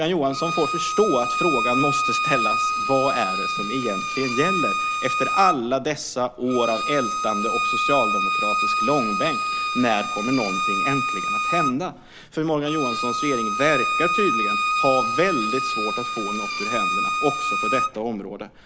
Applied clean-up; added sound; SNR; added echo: none; Bowed string instrument; -1 dB; none.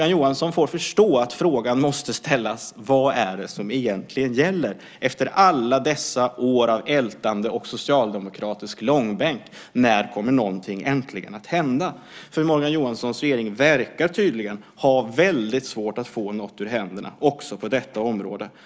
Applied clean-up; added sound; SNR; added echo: none; none; none; none.